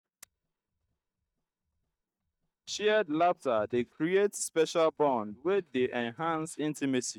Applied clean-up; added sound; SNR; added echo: neural mask model DeepFilterNet 3.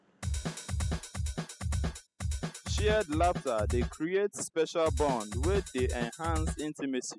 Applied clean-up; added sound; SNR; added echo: classical method spectral subtraction.